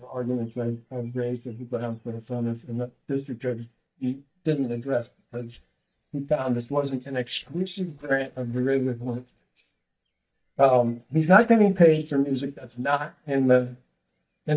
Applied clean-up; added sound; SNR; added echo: neural mask model DeepFilterNet 3.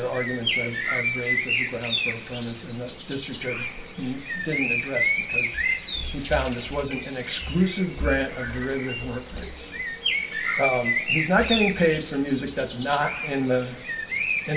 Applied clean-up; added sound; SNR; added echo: none; Bird; 2 dB; reverberation time 0.3 s.